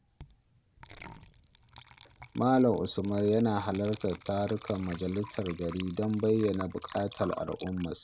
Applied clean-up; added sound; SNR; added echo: none; Water / Liquid; 17 dB; none.